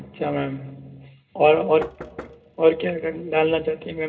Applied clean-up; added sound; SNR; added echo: none; Knock; 18 dB; reverberation time 0.2 s.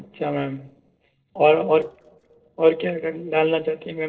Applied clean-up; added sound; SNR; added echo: neural separator model SepFormer DNS4.